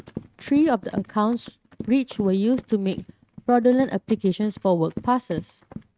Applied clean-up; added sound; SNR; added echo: neural mask model RNNoise.